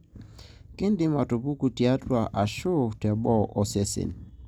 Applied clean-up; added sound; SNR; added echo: none; none; none; none.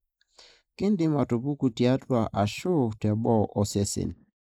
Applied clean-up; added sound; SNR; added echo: neural mask model Resemble Enhance denoiser.